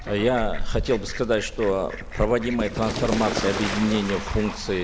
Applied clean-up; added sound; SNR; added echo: none; Fowl; 6 dB; none.